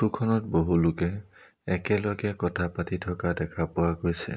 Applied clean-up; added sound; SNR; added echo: none; none; none; none.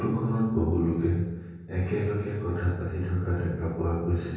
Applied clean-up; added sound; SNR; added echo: none; none; none; reverberation time 1.3 s.